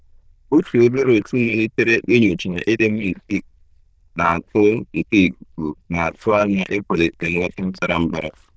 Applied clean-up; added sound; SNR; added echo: neural diffusion model UNIVERSE++.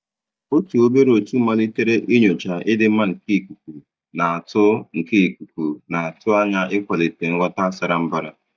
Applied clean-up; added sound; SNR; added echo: neural mask model DeepFilterNet 3.